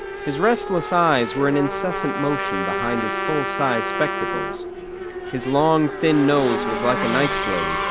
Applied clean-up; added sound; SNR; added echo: none; Trumpet + Race car, auto racing / Accelerating, revving, vroom; 4 dB; none.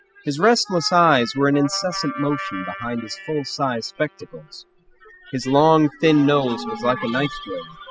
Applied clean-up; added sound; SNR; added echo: classical method spectral subtraction.